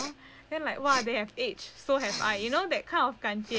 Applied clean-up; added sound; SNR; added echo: none; Respiratory sounds; 13 dB; none.